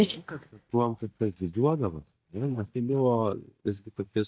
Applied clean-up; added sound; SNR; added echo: neural mask model DeepFilterNet 3.